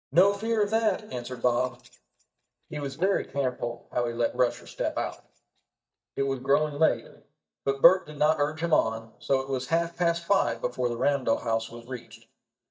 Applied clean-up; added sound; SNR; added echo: neural mask model DeepFilterNet 3.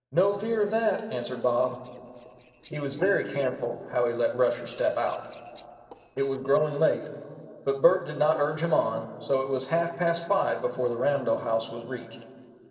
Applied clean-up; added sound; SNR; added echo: neural separator model SepFormer DNS4.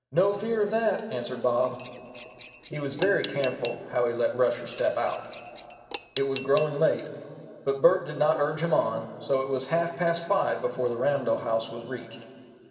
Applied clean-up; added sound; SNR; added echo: none; Cutlery, silverware / Dishes, pots, and pans; 12 dB; reverberation time 2.4 s.